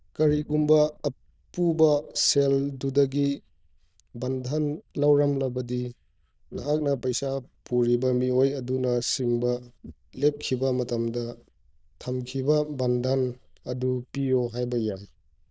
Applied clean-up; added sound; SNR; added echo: neural diffusion model UNIVERSE++.